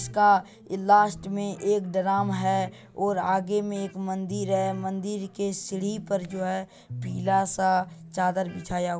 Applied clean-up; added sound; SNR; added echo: none; Electric guitar; 15 dB; none.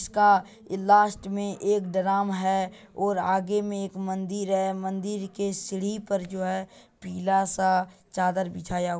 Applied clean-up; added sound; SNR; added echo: none; none; none; none.